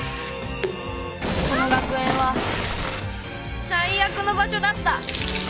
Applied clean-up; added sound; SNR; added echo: none; Bird; 18 dB; none.